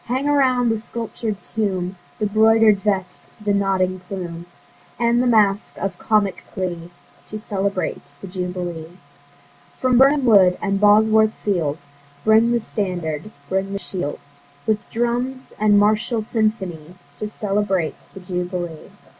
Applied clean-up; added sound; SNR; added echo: none; none; none; none.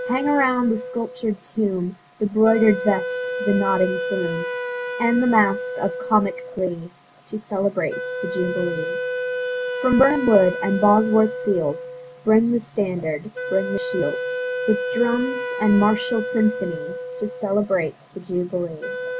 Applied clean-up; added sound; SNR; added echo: none; Wind instrument, woodwind instrument; 7 dB; none.